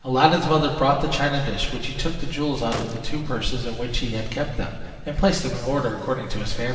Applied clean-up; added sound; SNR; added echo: none; Gunshot, gunfire; 17 dB; reverberation time 2.4 s.